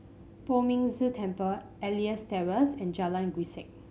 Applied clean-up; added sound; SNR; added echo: none; none; none; none.